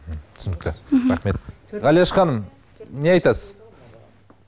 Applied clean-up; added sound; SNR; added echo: none; none; none; none.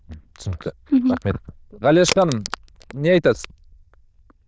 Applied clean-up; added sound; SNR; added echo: neural diffusion model UNIVERSE++.